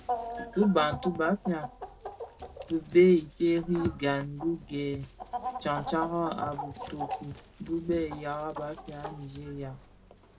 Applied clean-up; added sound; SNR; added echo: none; Chicken, rooster; 11 dB; reverberation time 0.2 s.